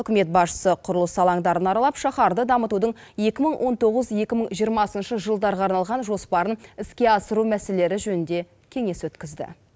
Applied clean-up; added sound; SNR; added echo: none; none; none; none.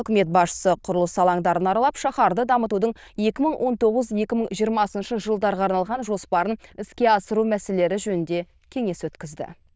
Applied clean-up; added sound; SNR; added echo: neural diffusion model UNIVERSE++.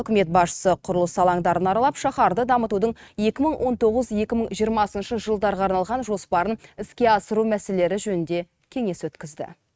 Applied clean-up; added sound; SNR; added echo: neural mask model RNNoise.